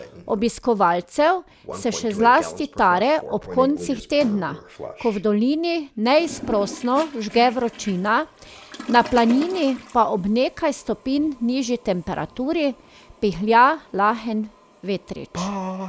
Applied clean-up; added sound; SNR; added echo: none; Toilet flush; 15 dB; none.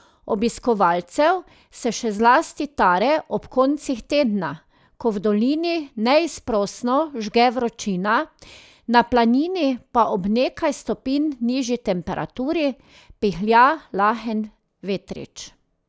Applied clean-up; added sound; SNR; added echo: none; none; none; none.